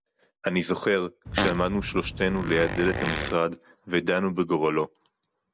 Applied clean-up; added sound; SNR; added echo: none; Fart; 4 dB; none.